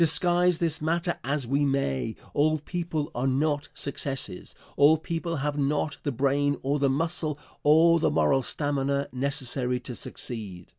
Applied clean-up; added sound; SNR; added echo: none; none; none; none.